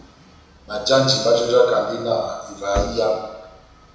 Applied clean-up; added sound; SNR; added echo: none; Engine starting; 16 dB; reverberation time 1.0 s.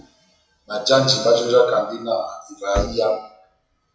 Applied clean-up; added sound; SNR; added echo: classical method WPE with log-MMSE.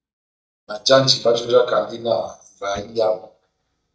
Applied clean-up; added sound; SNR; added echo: neural mask model DeepFilterNet 3.